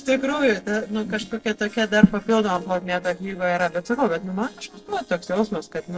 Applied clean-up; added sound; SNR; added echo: neural separator model SepFormer DNS4.